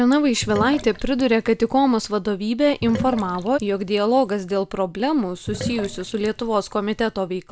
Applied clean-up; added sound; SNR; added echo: none; Sink (filling or washing); 14 dB; none.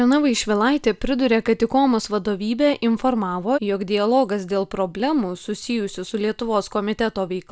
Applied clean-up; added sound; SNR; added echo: none; none; none; none.